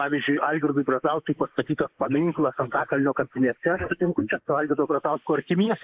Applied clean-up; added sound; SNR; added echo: neural mask model Resemble Enhance denoiser.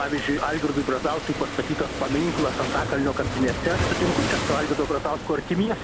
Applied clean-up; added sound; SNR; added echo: none; Waves, surf; 3 dB; none.